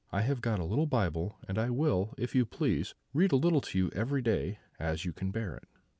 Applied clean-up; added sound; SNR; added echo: none; none; none; none.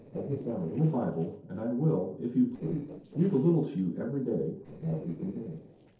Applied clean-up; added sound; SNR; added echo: neural separator model SepFormer DNS4.